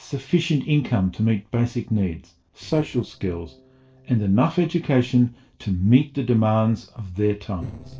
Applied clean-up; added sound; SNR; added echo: neural separator model SepFormer DNS4.